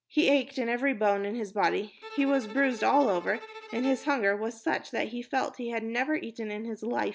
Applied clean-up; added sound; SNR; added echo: none; Bowed string instrument; 17 dB; none.